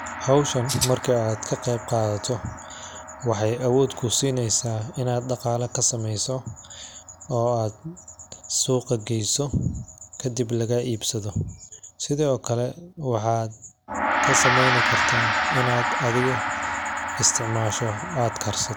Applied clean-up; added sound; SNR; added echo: none; Gong + Rattle (instrument); 4 dB; none.